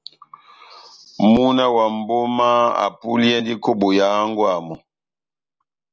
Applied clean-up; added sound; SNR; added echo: none; none; none; none.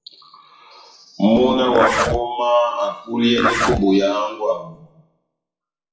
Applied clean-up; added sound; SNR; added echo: classical method WPE with log-MMSE.